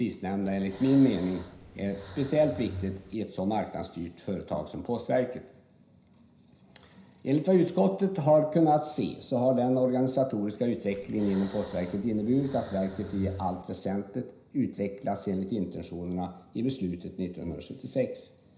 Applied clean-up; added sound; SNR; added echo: none; Breathing; 14 dB; reverberation time 0.5 s.